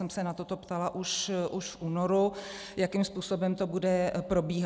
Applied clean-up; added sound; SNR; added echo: none; none; none; none.